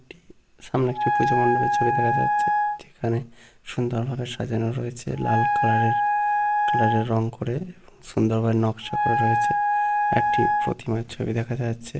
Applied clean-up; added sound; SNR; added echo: none; Wind instrument, woodwind instrument; -2 dB; none.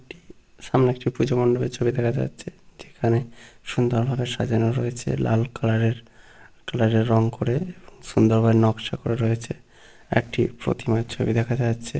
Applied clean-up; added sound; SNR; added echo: none; none; none; none.